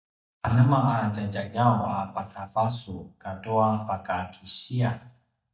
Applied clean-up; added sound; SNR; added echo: neural mask model DeepFilterNet 3.